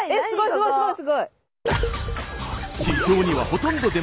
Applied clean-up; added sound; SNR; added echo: none; none; none; none.